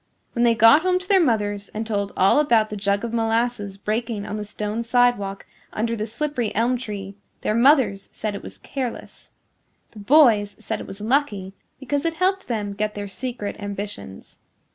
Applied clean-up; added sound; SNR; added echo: none; none; none; none.